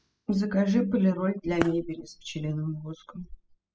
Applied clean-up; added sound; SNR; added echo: classical method spectral subtraction.